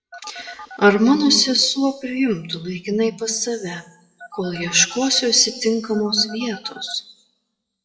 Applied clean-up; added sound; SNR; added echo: classical method WPE with log-MMSE.